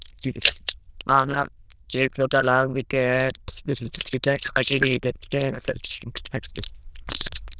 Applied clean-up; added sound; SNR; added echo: neural diffusion model UNIVERSE++.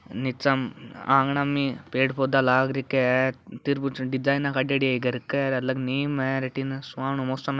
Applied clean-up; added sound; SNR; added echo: none; none; none; none.